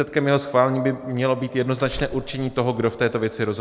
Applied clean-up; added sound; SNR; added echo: none; Door; 17 dB; none.